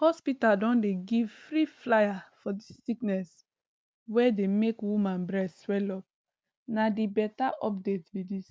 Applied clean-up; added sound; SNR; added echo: none; none; none; none.